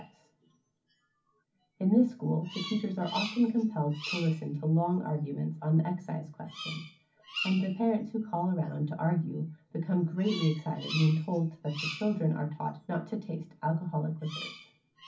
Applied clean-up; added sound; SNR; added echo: none; Bird vocalization, bird call, bird song; 14 dB; reverberation time 0.4 s.